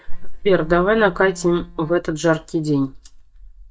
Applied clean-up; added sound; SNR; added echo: neural mask model DeepFilterNet 3.